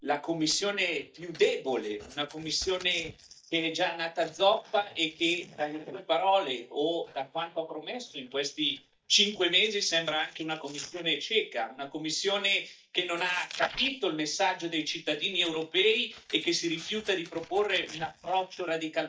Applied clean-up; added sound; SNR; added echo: neural mask model DeepFilterNet 3.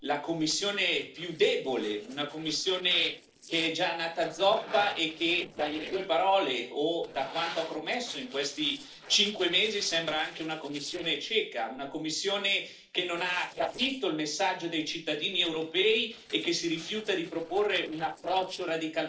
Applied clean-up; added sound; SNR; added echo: neural separator model SepFormer DNS4.